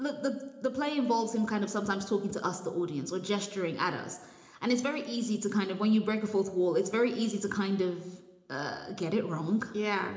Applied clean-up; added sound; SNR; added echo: none; none; none; reverberation time 0.8 s.